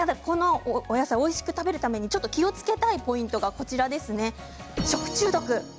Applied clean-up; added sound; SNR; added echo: none; none; none; none.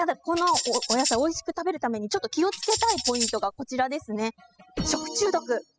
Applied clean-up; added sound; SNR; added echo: classical method spectral subtraction.